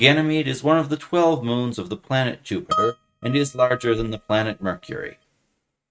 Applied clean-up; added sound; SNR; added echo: neural mask model RNNoise.